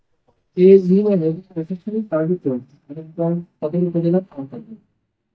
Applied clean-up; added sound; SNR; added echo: neural mask model DeepFilterNet 3.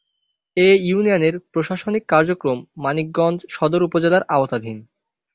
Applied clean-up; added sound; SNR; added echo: none; none; none; none.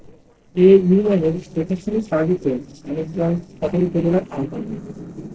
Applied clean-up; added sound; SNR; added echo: neural separator model SepFormer DNS4.